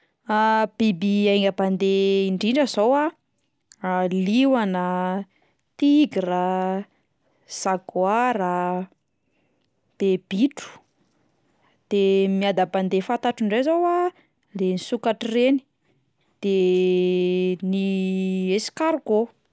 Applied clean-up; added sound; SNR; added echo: none; none; none; none.